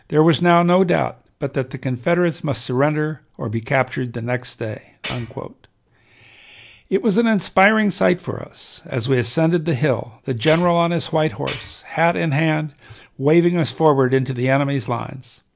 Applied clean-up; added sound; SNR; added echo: none; Tools; 12 dB; none.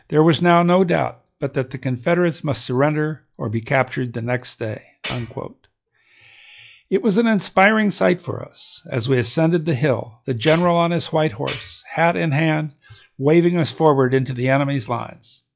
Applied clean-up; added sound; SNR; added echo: classical method log-MMSE.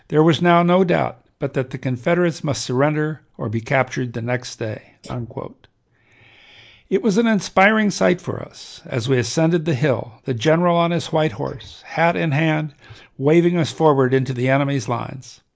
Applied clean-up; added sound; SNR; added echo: neural mask model Resemble Enhance denoiser.